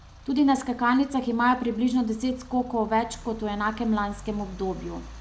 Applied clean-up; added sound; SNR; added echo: none; Idling / Engine starting / Accelerating, revving, vroom / Car; 18 dB; none.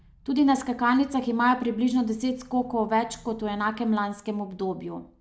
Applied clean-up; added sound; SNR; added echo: none; none; none; none.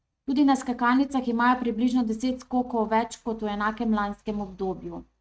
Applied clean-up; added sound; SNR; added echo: neural mask model RNNoise.